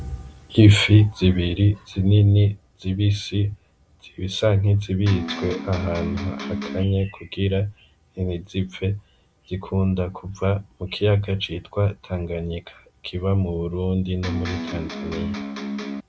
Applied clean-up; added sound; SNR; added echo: none; Electric guitar; 8 dB; none.